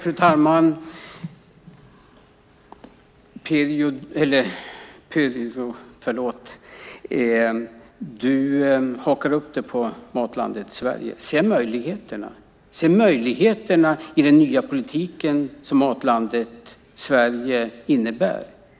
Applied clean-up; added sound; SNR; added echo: none; none; none; none.